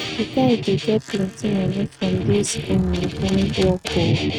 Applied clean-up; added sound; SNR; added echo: neural mask model RNNoise.